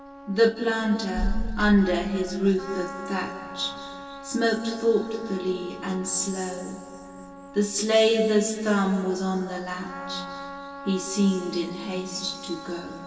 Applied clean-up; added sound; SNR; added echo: none; Trumpet; 16 dB; reverberation time 2.5 s.